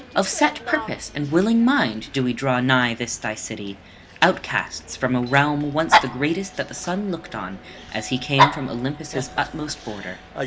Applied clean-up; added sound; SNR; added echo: none; Dog; 5 dB; none.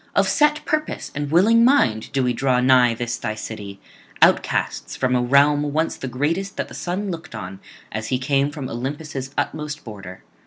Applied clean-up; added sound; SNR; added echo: none; none; none; none.